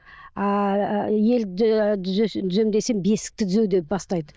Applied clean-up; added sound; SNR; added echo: neural diffusion model UNIVERSE++.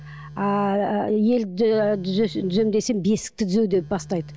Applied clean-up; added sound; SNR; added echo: none; Telephone; 20 dB; none.